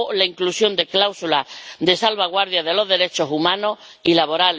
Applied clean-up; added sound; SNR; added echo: none; none; none; none.